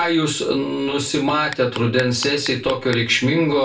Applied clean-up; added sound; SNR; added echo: none; Clock; 17 dB; reverberation time 0.3 s.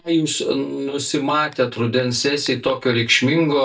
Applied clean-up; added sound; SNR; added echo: neural mask model DeepFilterNet 3.